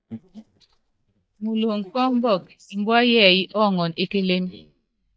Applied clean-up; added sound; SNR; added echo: neural mask model DeepFilterNet 3.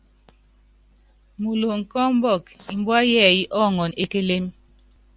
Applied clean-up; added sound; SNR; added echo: none; none; none; none.